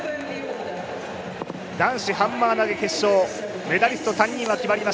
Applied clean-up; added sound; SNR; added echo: none; none; none; none.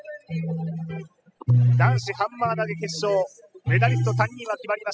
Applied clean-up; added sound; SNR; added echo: classical method spectral subtraction.